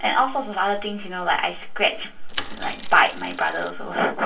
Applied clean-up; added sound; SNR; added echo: none; Mechanisms / Bicycle; 14 dB; reverberation time 0.2 s.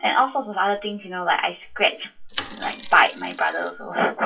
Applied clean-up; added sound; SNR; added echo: classical method WPE with log-MMSE.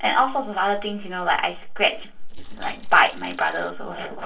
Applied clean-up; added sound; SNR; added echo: neural separator model SepFormer DNS4.